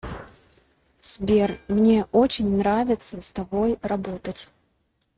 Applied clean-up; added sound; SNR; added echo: neural mask model RNNoise.